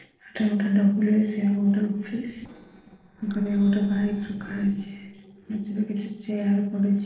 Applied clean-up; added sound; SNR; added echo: neural separator model SepFormer DNS4.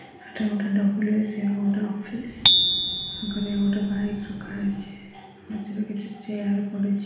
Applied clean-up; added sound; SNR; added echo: none; Bicycle bell; -2 dB; reverberation time 1.1 s.